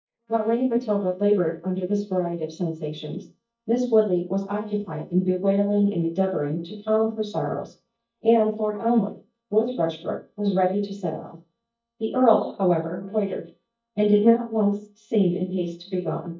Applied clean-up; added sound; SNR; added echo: neural mask model DeepFilterNet 3.